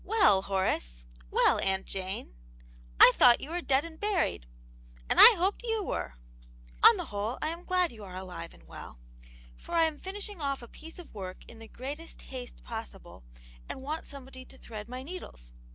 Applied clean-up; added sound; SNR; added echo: none; none; none; none.